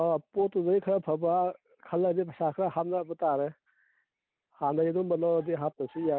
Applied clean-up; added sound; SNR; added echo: none; none; none; none.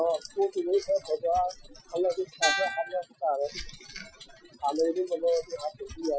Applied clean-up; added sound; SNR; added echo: classical method Wiener filter.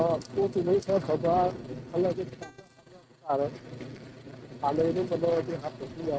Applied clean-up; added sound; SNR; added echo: neural mask model RNNoise.